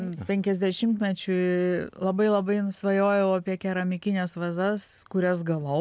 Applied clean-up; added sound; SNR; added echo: none; none; none; none.